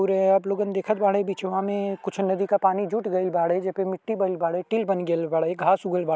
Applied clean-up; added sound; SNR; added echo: none; none; none; none.